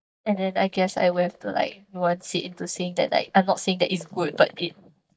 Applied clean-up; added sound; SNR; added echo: neural mask model DeepFilterNet 3.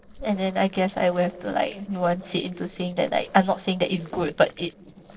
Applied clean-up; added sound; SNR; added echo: neural separator model SepFormer DNS4.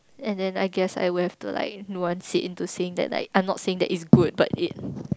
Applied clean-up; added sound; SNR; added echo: none; none; none; none.